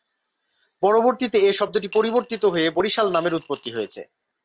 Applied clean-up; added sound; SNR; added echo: none; Coin (dropping) / Glass; 20 dB; none.